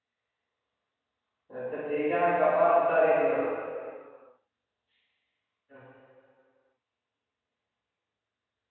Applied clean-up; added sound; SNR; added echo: none; none; none; reverberation time 1.9 s.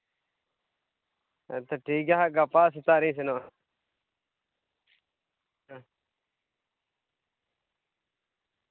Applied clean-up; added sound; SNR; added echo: none; none; none; none.